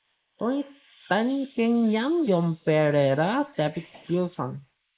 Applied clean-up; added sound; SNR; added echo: neural mask model Resemble Enhance denoiser.